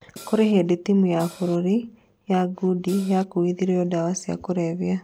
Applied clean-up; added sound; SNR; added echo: none; Cymbal; 19 dB; none.